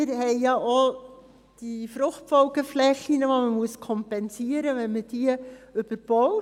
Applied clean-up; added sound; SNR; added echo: none; none; none; none.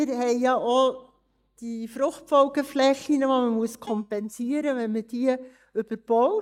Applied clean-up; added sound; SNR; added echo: neural mask model DeepFilterNet 3.